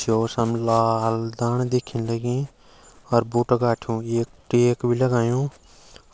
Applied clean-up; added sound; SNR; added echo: none; none; none; none.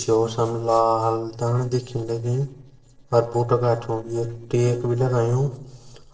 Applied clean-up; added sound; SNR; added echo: neural separator model SepFormer DNS4.